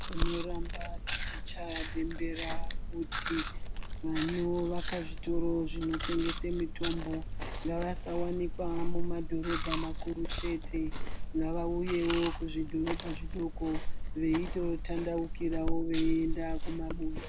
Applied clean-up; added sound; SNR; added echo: none; Chewing, mastication; -2 dB; none.